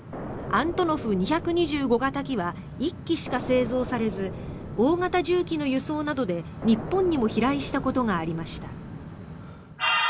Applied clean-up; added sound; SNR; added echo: none; Explosion; 13 dB; none.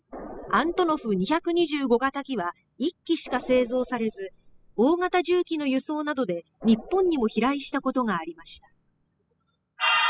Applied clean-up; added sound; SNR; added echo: classical method spectral subtraction.